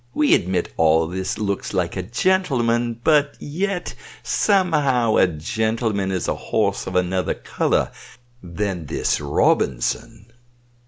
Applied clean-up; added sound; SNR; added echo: none; none; none; none.